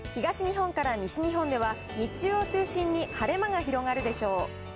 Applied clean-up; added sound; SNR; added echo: none; Train; 13 dB; none.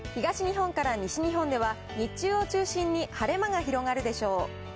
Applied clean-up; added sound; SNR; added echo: none; none; none; none.